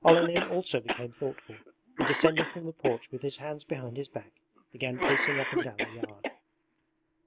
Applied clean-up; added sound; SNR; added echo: none; Cough; 3 dB; none.